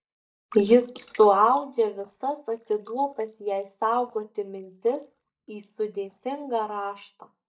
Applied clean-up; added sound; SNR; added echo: neural mask model DeepFilterNet 3.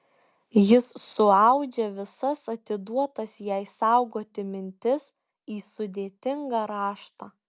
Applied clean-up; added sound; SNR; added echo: none; none; none; none.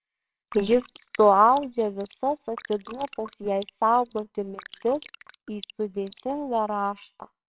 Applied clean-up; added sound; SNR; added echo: neural separator model SepFormer WHAMR!.